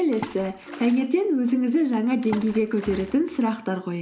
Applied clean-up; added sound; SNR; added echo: none; Water / Splash, splatter; 15 dB; none.